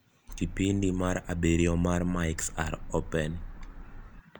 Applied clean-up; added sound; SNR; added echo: none; Car; 10 dB; none.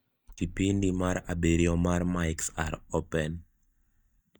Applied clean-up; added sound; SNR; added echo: neural mask model DeepFilterNet 3.